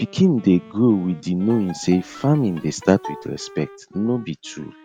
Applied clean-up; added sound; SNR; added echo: none; Wind instrument, woodwind instrument + Bowed string instrument; 20 dB; none.